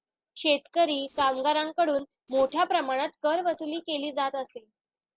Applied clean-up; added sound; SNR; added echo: neural separator model SepFormer DNS4.